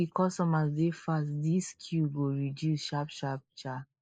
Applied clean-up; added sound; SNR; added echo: neural mask model Resemble Enhance denoiser.